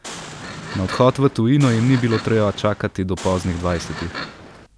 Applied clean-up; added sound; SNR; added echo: none; Boom + Livestock, farm animals, working animals; 13 dB; none.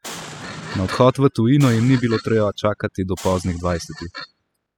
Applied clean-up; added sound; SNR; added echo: classical method spectral subtraction.